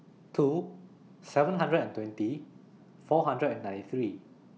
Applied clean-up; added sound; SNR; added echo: none; none; none; none.